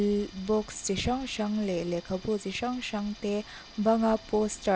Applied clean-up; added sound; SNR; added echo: none; Gull, seagull / Ocean + Tools; 19 dB; none.